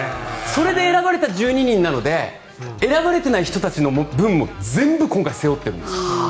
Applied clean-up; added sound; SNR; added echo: none; none; none; none.